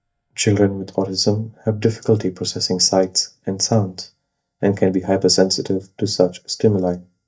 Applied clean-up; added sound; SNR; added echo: neural mask model DeepFilterNet 3.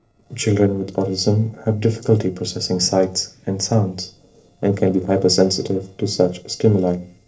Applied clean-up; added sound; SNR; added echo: neural separator model SepFormer DNS4.